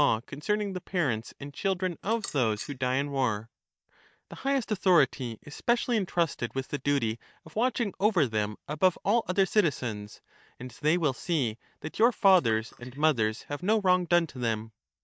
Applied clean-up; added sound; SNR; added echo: neural mask model DeepFilterNet 3.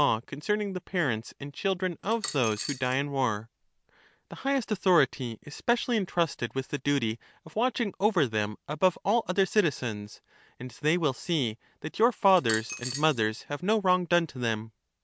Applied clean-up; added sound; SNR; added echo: none; Coin (dropping); 11 dB; none.